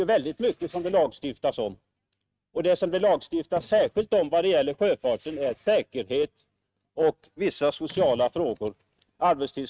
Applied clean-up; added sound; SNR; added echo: neural mask model RNNoise.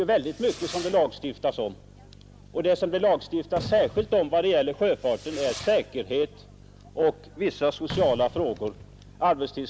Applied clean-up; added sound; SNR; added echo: none; Fireworks; 17 dB; none.